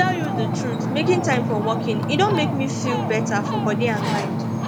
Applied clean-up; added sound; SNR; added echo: none; Ocean; -1 dB; none.